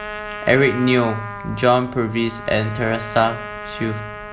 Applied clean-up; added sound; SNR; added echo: none; Trumpet; 11 dB; none.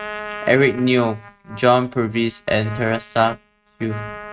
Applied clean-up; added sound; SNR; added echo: neural mask model RNNoise.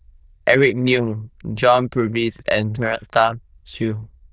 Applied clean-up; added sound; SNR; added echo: neural diffusion model UNIVERSE++.